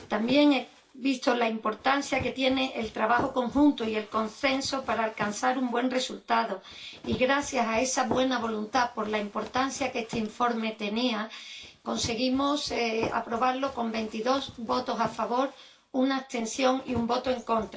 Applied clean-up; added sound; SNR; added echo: none; Run; 17 dB; reverberation time 0.2 s.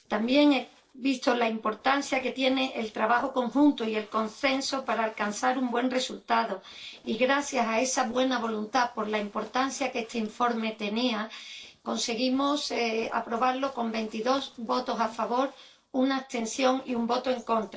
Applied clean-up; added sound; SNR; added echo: neural separator model SepFormer DNS4.